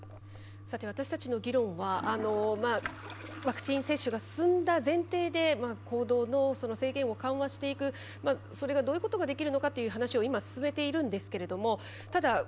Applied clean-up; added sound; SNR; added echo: none; Toilet flush; 15 dB; none.